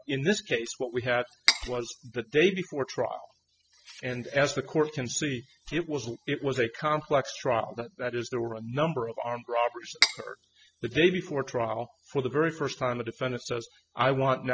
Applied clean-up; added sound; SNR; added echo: classical method spectral subtraction.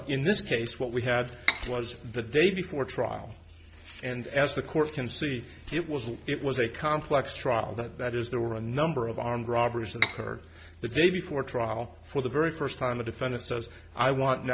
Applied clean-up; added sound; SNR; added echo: none; Cutlery, silverware; 0 dB; none.